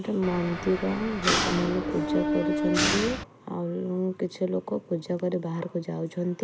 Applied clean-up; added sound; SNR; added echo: none; Mechanisms; -1 dB; none.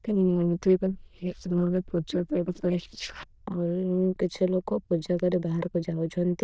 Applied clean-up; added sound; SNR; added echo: neural diffusion model UNIVERSE++.